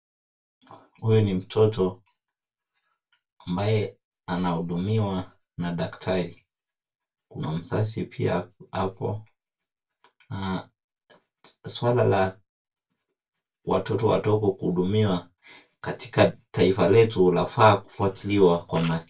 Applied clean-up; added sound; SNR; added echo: none; Camera; 18 dB; reverberation time 0.2 s.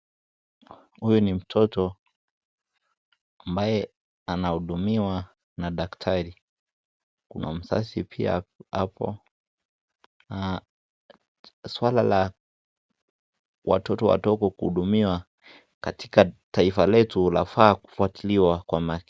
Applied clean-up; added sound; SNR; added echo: none; none; none; none.